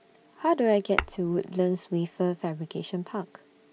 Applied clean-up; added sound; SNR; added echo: none; Tap / Glass; 8 dB; none.